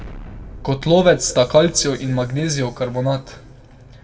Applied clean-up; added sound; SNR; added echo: none; Explosion; 18 dB; reverberation time 1.4 s.